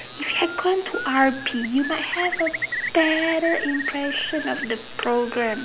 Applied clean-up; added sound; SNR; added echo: none; Bird; 7 dB; none.